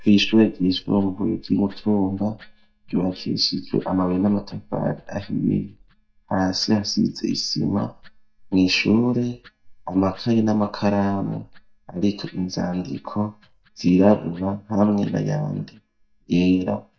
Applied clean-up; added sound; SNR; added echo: neural mask model DeepFilterNet 3.